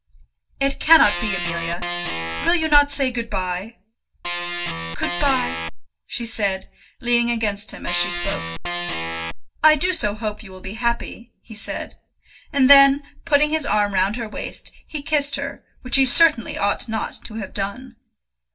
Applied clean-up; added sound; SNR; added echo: none; Organ; 3 dB; reverberation time 0.2 s.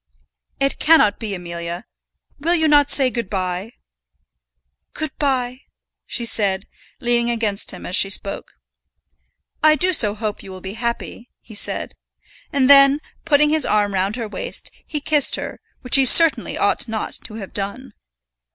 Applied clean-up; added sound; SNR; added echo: none; none; none; none.